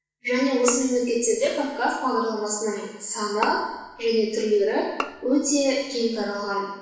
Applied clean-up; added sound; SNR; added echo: none; Bowed string instrument; 14 dB; reverberation time 1.1 s.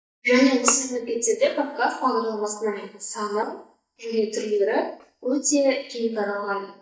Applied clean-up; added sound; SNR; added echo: neural mask model DeepFilterNet 3.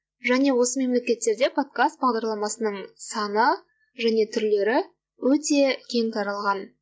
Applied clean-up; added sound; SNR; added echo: none; none; none; none.